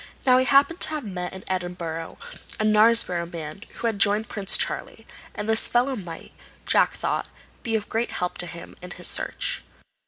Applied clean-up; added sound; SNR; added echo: none; none; none; none.